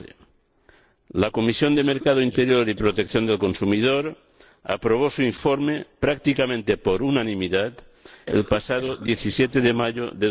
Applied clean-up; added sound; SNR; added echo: neural separator model SepFormer DNS4.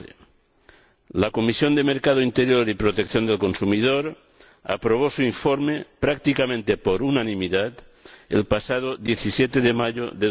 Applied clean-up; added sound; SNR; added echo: none; none; none; none.